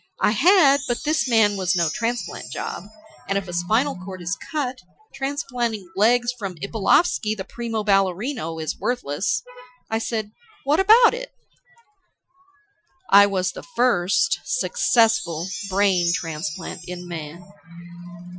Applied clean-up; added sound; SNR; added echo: classical method Wiener filter.